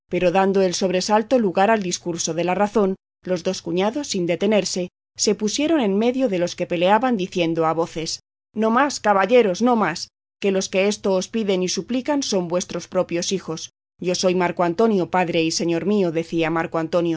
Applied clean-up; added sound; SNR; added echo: none; none; none; none.